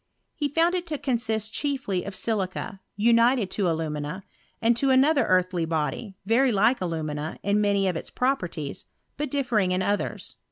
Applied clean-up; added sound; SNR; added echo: none; none; none; none.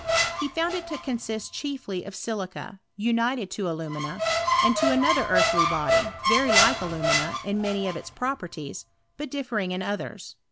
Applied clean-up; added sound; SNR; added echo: none; Squeak; -1 dB; none.